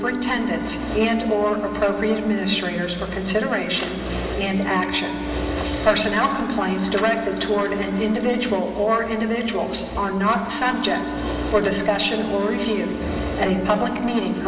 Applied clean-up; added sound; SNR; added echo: none; Wind instrument, woodwind instrument; 10 dB; reverberation time 2.7 s.